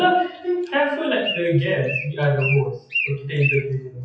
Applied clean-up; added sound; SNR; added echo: classical method WPE with log-MMSE.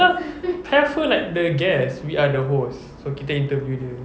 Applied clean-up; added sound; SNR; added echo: none; none; none; none.